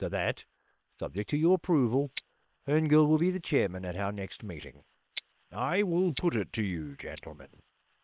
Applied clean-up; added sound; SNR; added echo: neural separator model SepFormer WHAM!.